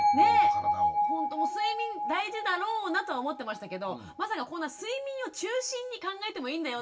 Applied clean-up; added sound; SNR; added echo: none; Bell; -3 dB; reverberation time 0.2 s.